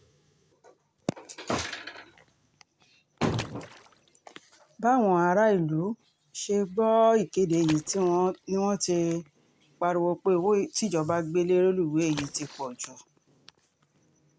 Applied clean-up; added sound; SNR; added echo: none; Water / Splash, splatter; 18 dB; none.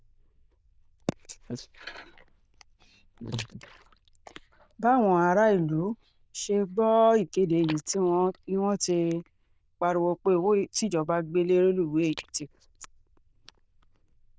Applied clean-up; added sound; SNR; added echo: neural diffusion model UNIVERSE++.